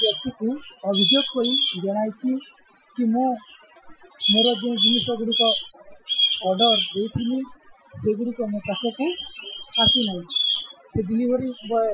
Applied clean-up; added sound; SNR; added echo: classical method Wiener filter.